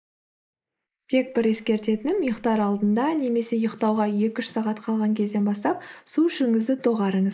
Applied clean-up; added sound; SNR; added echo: neural mask model Resemble Enhance denoiser.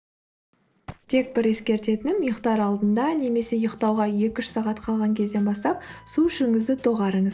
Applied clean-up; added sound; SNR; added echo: neural separator model SepFormer DNS4.